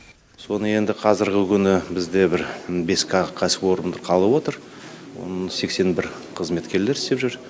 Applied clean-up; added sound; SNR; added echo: none; none; none; none.